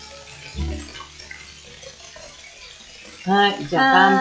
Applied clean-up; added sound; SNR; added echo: classical method log-MMSE.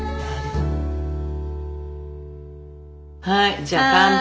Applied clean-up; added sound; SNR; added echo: none; none; none; none.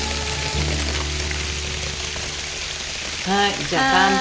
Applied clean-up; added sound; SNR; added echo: none; Tearing + Water; 4 dB; none.